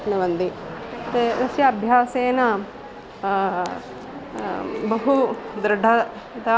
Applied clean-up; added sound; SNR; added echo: none; none; none; none.